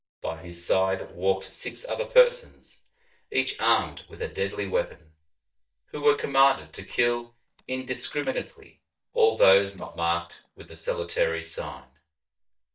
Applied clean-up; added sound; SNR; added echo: neural mask model DeepFilterNet 3.